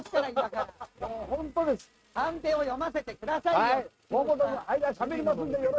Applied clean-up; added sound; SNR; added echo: neural mask model RNNoise.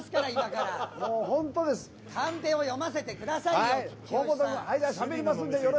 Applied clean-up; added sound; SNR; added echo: none; none; none; none.